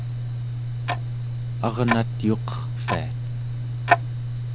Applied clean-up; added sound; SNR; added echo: none; Tick-tock; -4 dB; none.